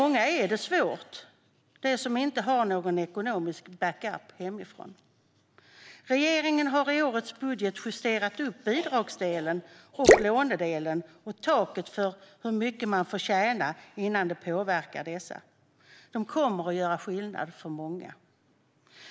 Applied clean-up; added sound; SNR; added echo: none; Drip / Splash, splatter; -3 dB; none.